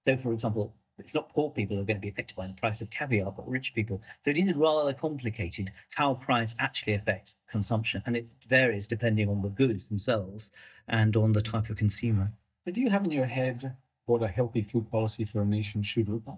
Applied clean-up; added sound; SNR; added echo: neural mask model DeepFilterNet 3.